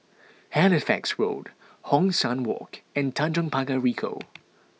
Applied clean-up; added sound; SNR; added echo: none; none; none; none.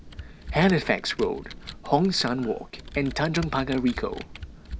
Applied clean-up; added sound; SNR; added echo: none; Computer keyboard; 13 dB; none.